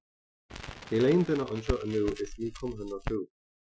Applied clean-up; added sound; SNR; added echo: classical method Wiener filter.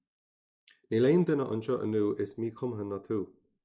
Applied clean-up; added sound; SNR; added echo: none; none; none; none.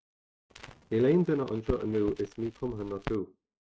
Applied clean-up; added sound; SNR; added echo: neural mask model RNNoise.